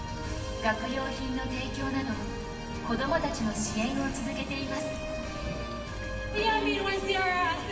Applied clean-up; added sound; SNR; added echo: none; Sink (filling or washing); 14 dB; reverberation time 1.4 s.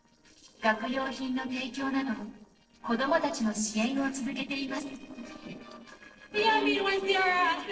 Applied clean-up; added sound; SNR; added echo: neural separator model SepFormer DNS4.